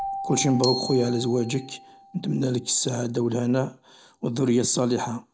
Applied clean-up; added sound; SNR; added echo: none; Keyboard (musical) + Glockenspiel; 12 dB; none.